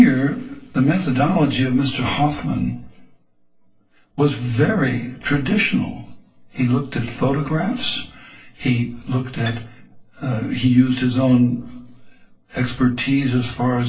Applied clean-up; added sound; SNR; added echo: neural separator model SepFormer DNS4.